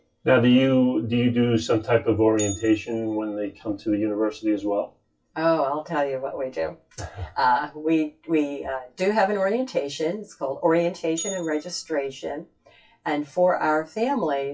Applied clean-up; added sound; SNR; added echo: classical method WPE with log-MMSE.